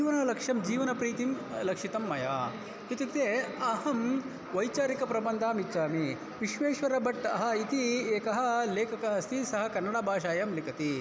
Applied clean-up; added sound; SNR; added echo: none; none; none; none.